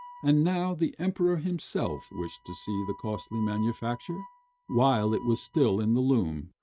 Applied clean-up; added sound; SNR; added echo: neural mask model RNNoise.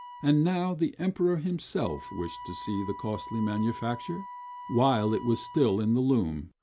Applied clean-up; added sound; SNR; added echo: none; Wind instrument, woodwind instrument; 15 dB; none.